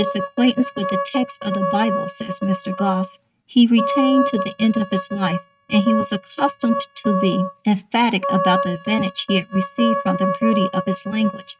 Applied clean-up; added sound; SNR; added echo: neural mask model RNNoise.